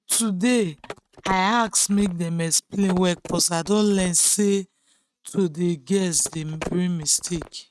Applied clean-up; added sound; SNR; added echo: neural mask model RNNoise.